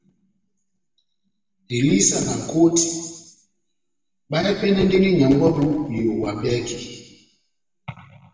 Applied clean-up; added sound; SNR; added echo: none; none; none; reverberation time 1.2 s.